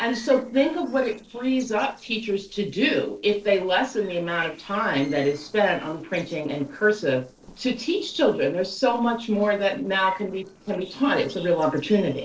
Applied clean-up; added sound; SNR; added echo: neural separator model SepFormer DNS4.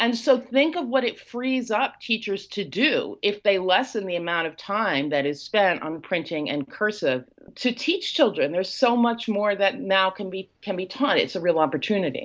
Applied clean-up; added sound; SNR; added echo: none; none; none; none.